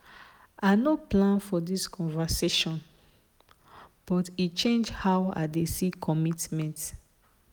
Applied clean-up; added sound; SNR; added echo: none; none; none; none.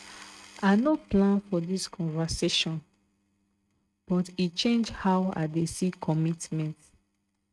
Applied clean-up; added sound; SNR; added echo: neural mask model RNNoise.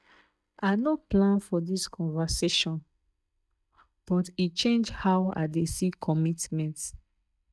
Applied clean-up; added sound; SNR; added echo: neural mask model DeepFilterNet 3.